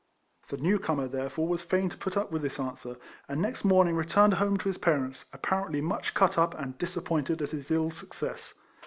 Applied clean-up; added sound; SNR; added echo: none; none; none; none.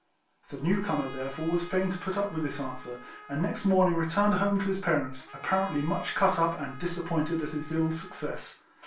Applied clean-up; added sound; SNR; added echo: none; Trumpet; 19 dB; reverberation time 0.2 s.